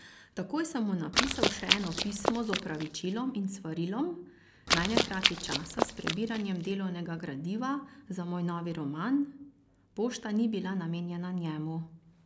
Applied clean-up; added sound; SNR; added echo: none; Run; -2 dB; none.